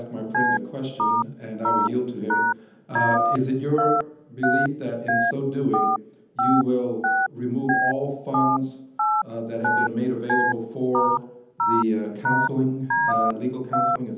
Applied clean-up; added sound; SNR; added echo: none; Telephone; -2 dB; reverberation time 0.9 s.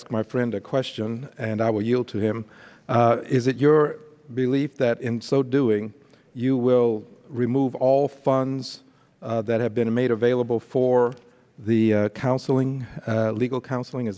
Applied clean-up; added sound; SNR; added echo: none; none; none; none.